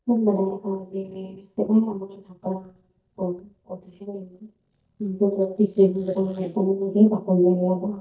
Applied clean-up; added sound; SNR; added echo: neural mask model DeepFilterNet 3.